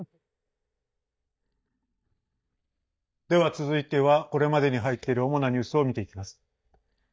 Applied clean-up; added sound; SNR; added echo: neural mask model DeepFilterNet 3.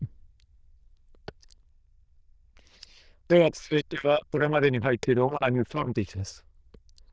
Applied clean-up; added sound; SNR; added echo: neural diffusion model UNIVERSE++.